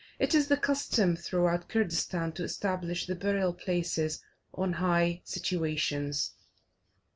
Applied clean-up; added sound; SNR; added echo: none; none; none; none.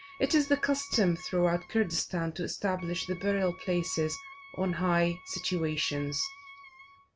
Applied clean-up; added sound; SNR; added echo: none; Wind instrument, woodwind instrument; 19 dB; none.